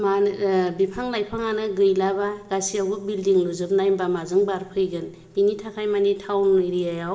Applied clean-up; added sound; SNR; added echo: none; none; none; reverberation time 2.5 s.